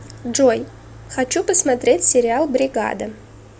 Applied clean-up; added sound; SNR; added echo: none; none; none; none.